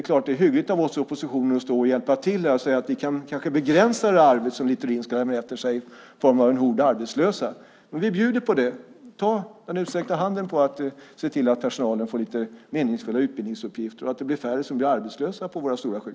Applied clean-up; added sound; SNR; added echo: none; none; none; none.